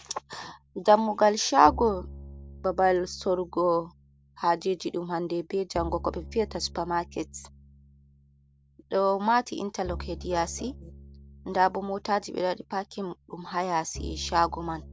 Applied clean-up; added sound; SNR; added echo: none; Bowed string instrument; 16 dB; none.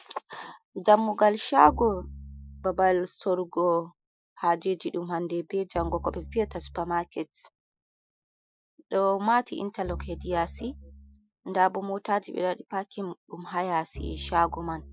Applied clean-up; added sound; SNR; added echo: classical method Wiener filter.